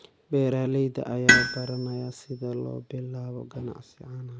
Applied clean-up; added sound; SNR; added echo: none; Tools; -2 dB; none.